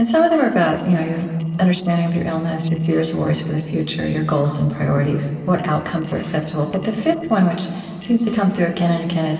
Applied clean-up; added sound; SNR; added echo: neural separator model SepFormer DNS4.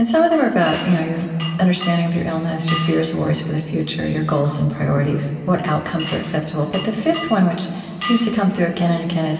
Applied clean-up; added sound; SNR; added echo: none; Glass; 12 dB; reverberation time 2.7 s.